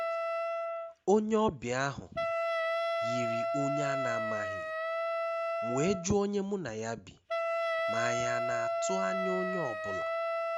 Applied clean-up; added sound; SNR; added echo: none; Wind instrument, woodwind instrument; -2 dB; none.